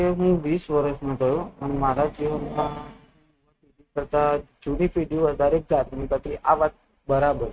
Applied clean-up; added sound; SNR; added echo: neural mask model RNNoise.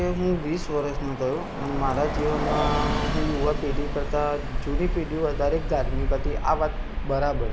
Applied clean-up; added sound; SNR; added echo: none; Bus; 0 dB; none.